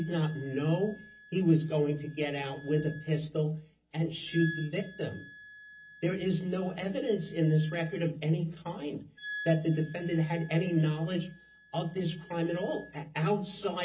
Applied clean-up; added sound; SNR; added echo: none; Wind instrument, woodwind instrument; 18 dB; reverberation time 0.4 s.